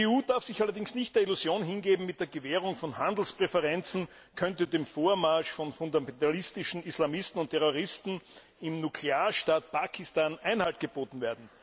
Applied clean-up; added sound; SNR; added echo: none; none; none; none.